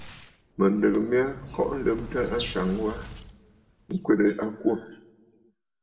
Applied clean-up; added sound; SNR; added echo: none; Boom; 17 dB; reverberation time 0.7 s.